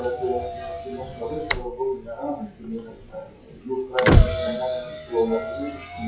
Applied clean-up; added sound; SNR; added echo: classical method WPE with log-MMSE.